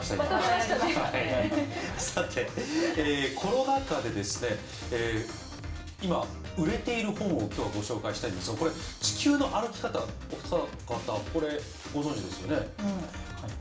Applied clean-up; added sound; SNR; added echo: none; Drum kit; 15 dB; reverberation time 0.3 s.